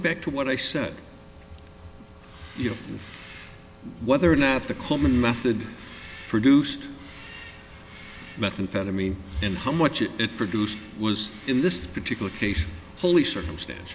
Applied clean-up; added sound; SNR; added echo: none; Bird vocalization, bird call, bird song; 18 dB; none.